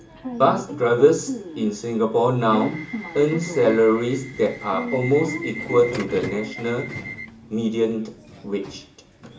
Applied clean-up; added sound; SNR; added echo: none; Subway, metro, underground / Alarm; 11 dB; reverberation time 0.2 s.